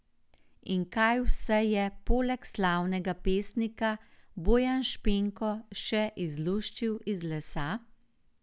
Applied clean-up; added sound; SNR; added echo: none; none; none; none.